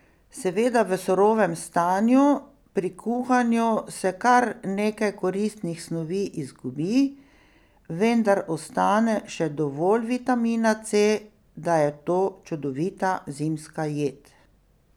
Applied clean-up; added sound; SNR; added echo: none; none; none; none.